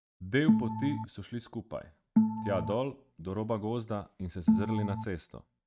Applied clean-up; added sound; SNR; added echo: neural mask model RNNoise.